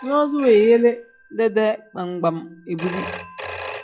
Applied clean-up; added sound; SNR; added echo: classical method log-MMSE.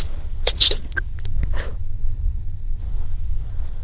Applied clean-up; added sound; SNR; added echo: neural diffusion model UNIVERSE++.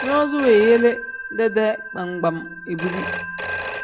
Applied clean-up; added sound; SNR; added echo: none; Telephone; 9 dB; none.